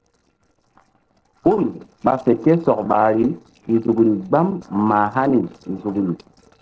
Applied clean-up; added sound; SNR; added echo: neural separator model SepFormer DNS4.